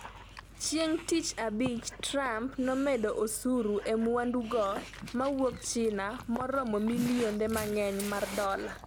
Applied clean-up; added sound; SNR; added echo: none; Dog; 14 dB; none.